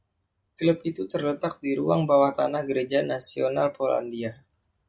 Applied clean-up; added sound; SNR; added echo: none; none; none; none.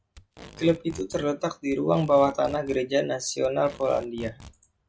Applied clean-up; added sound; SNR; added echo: none; Packing tape, duct tape; 20 dB; none.